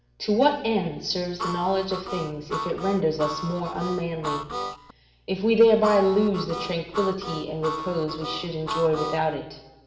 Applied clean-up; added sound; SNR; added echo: none; Harmonica; 8 dB; reverberation time 0.8 s.